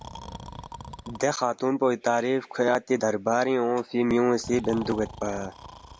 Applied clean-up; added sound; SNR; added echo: none; Breathing; 18 dB; none.